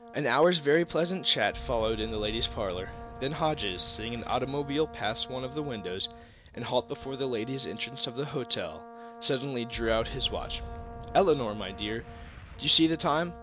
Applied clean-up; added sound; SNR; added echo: none; Brass instrument + Boom; 13 dB; none.